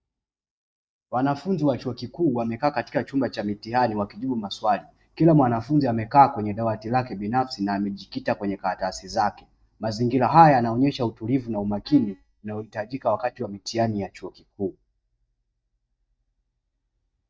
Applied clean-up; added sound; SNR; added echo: neural mask model DeepFilterNet 3.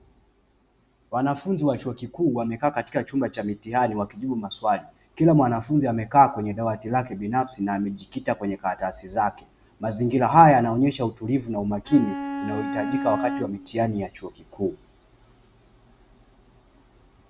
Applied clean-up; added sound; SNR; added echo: none; Bowed string instrument; 6 dB; none.